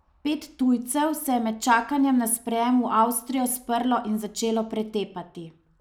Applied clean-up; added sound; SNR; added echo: none; none; none; none.